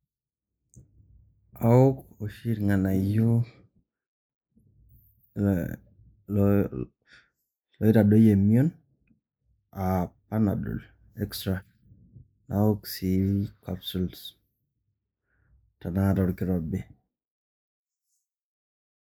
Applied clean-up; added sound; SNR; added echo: neural mask model Resemble Enhance denoiser.